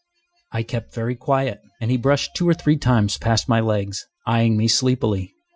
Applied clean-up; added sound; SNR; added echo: classical method Wiener filter.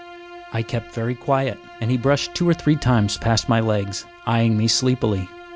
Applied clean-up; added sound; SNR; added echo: none; Bowed string instrument; 20 dB; none.